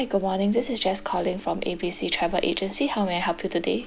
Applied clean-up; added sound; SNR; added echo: none; Bicycle; 17 dB; none.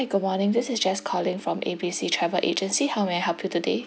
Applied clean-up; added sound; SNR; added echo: none; none; none; none.